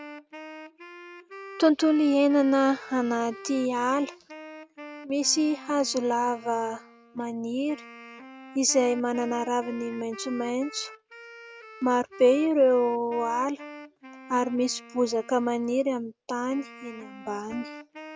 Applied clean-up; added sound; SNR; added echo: none; Wind instrument, woodwind instrument; 18 dB; none.